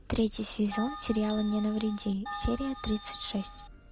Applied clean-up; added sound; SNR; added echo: none; Bell; 11 dB; none.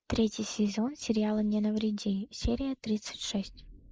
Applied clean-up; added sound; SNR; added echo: neural mask model Resemble Enhance denoiser.